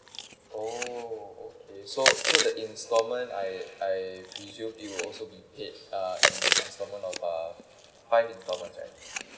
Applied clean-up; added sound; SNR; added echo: none; Chewing, mastication; 0 dB; none.